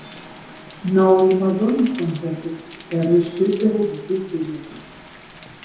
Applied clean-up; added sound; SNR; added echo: none; Rain; 19 dB; reverberation time 1.0 s.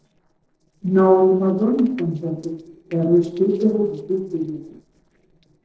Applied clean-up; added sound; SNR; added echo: neural separator model SepFormer DNS4.